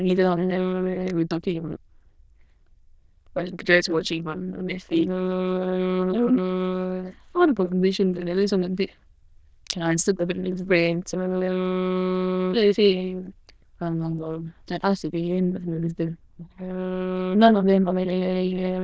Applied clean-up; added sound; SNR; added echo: neural diffusion model UNIVERSE++.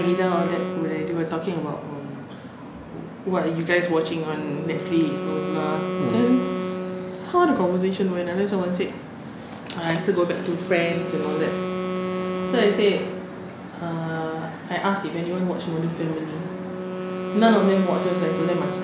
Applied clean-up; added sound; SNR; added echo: none; Wind instrument, woodwind instrument; 7 dB; none.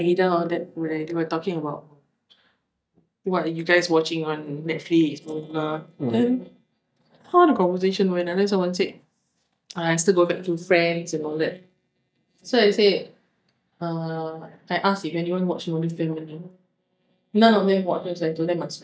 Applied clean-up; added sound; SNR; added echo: neural mask model DeepFilterNet 3.